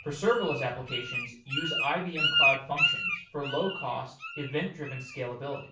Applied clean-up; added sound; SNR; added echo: none; Bird; -1 dB; reverberation time 0.3 s.